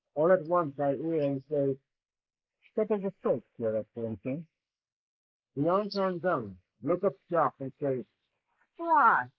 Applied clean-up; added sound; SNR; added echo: neural mask model Resemble Enhance denoiser.